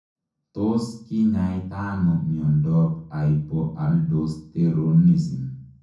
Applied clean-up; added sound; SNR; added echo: none; none; none; reverberation time 0.6 s.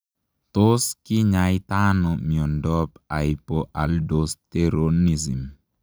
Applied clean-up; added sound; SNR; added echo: none; none; none; none.